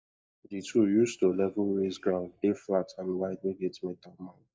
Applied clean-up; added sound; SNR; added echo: neural mask model DeepFilterNet 3.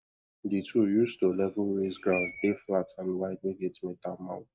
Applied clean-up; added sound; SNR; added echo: neural mask model RNNoise.